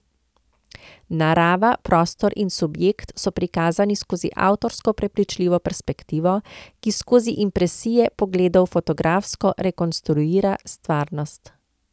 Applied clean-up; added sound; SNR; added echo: none; none; none; none.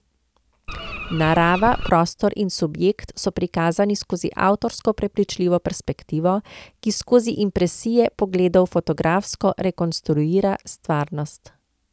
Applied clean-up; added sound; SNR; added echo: none; Bird; 8 dB; none.